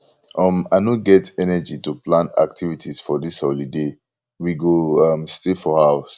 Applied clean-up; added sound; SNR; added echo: none; none; none; none.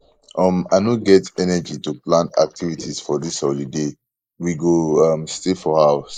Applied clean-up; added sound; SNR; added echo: neural mask model Resemble Enhance denoiser.